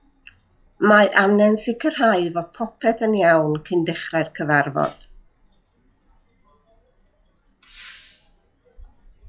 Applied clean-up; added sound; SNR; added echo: classical method log-MMSE.